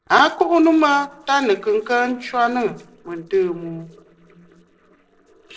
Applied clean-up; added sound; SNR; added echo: neural separator model SepFormer DNS4.